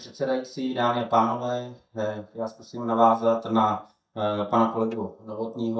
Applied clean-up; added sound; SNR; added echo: neural mask model DeepFilterNet 3.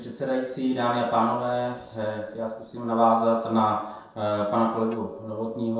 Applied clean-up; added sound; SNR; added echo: neural separator model SepFormer DNS4.